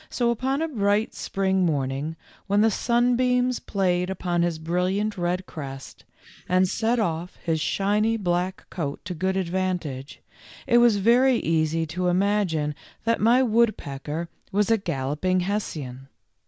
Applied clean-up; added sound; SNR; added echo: neural mask model Resemble Enhance denoiser.